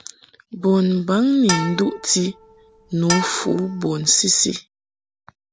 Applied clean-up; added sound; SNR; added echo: none; Bowed string instrument; 9 dB; none.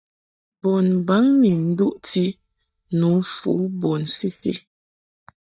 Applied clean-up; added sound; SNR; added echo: neural mask model DeepFilterNet 3.